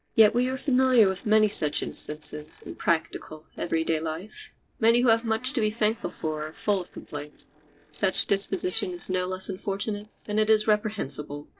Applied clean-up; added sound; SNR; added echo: neural separator model SepFormer DNS4.